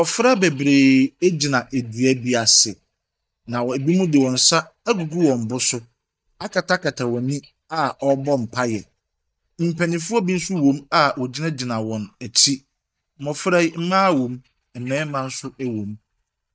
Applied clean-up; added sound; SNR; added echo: neural mask model DeepFilterNet 3.